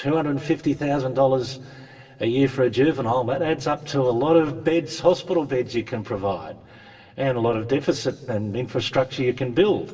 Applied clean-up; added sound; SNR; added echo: none; none; none; reverberation time 2.9 s.